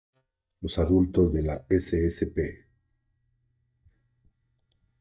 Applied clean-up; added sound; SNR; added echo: neural mask model DeepFilterNet 3.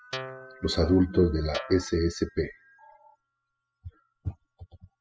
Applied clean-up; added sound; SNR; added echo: classical method spectral subtraction.